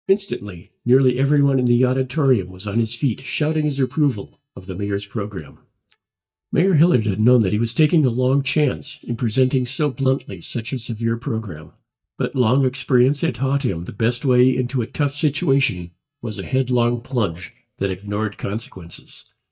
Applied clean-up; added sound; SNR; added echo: neural mask model DeepFilterNet 3.